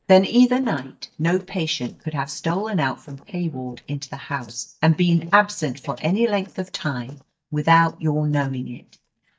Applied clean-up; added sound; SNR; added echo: neural mask model DeepFilterNet 3.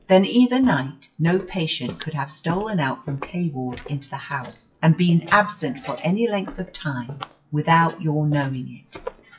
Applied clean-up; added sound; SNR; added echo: classical method WPE with log-MMSE.